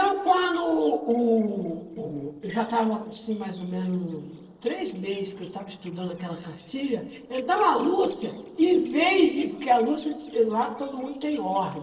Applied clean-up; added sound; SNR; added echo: neural separator model SepFormer DNS4.